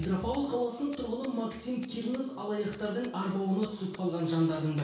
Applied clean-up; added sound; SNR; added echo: none; Rattle (instrument); 19 dB; reverberation time 0.6 s.